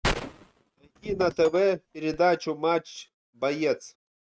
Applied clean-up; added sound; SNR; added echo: neural mask model RNNoise.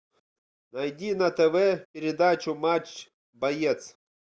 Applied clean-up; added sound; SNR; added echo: none; none; none; none.